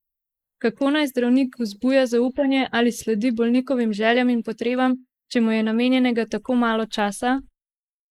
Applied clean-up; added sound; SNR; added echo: neural mask model Resemble Enhance denoiser.